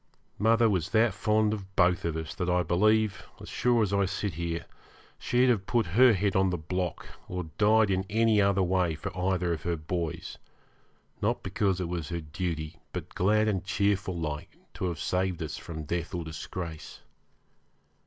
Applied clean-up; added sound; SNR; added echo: none; none; none; none.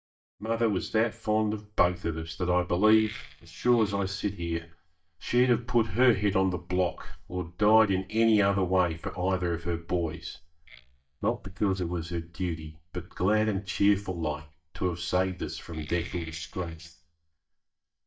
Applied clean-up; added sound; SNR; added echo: neural mask model DeepFilterNet 3.